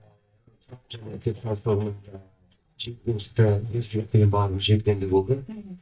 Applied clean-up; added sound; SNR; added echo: neural mask model DeepFilterNet 3.